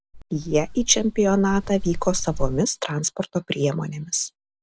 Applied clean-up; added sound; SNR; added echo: none; Wind; 6 dB; none.